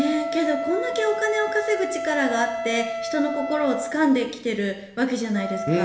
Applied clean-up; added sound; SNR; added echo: none; Wind instrument, woodwind instrument; 6 dB; reverberation time 0.9 s.